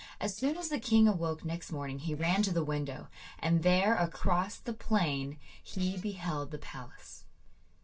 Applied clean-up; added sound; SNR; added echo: neural separator model SepFormer DNS4.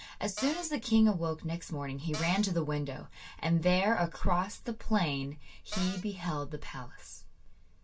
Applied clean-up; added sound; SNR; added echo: none; Cupboard open or close; 10 dB; reverberation time 0.1 s.